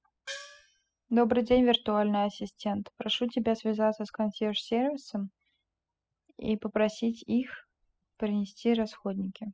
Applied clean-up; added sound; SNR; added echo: classical method spectral subtraction.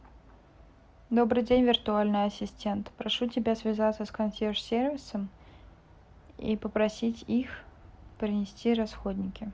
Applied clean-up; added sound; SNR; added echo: none; none; none; none.